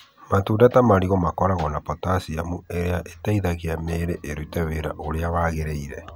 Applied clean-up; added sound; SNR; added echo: none; none; none; none.